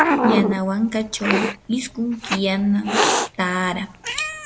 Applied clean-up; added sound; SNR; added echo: none; Hiss; 0 dB; none.